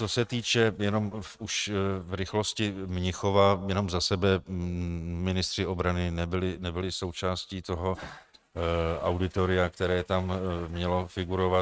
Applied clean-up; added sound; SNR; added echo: neural mask model RNNoise.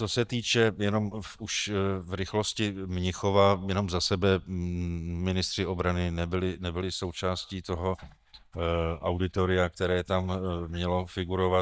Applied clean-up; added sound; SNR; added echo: neural mask model DeepFilterNet 3.